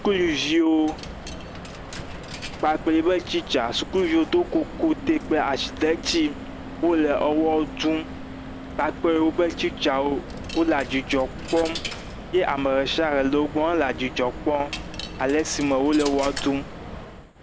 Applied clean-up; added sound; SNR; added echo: none; Coin (dropping); 11 dB; none.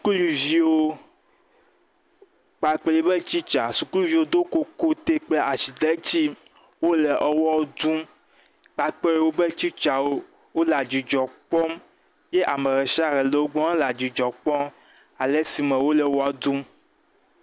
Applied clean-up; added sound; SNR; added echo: none; none; none; none.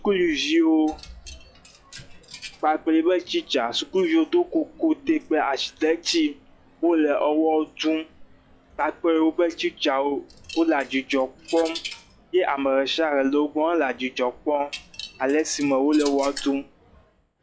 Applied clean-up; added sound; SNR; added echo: classical method log-MMSE.